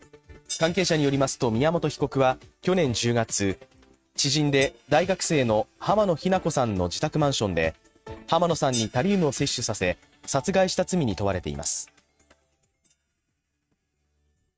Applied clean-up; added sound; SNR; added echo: neural mask model RNNoise.